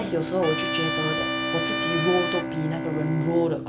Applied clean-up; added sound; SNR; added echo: none; Trumpet + Bowed string instrument; 1 dB; none.